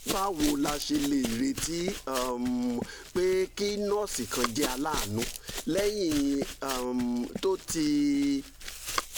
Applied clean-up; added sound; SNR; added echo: none; Run; 8 dB; none.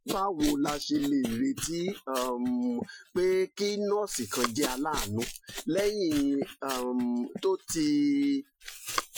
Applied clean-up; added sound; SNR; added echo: classical method Wiener filter.